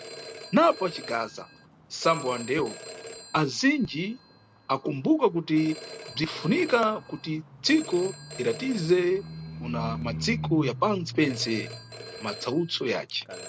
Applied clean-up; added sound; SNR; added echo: none; Livestock, farm animals, working animals + Telephone; 12 dB; none.